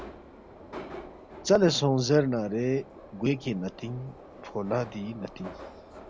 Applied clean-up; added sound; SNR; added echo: none; Subway, metro, underground; 16 dB; none.